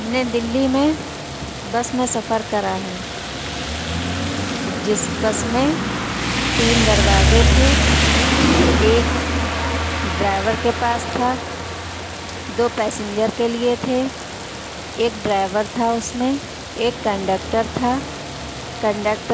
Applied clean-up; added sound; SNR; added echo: none; Rain; -1 dB; none.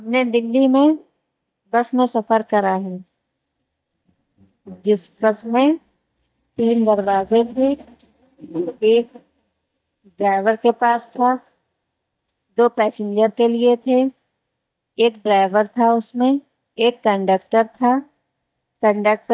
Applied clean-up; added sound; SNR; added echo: neural mask model DeepFilterNet 3.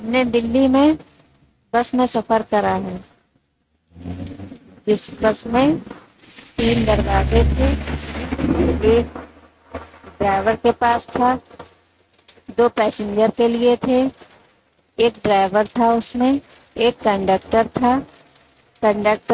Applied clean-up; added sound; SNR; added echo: neural mask model RNNoise.